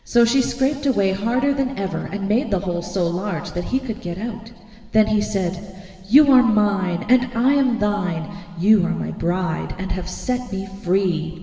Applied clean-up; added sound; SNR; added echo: none; none; none; reverberation time 2.1 s.